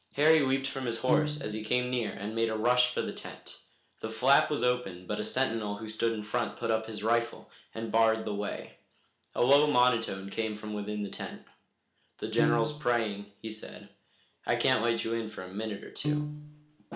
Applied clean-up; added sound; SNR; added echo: none; Piano; 3 dB; reverberation time 0.4 s.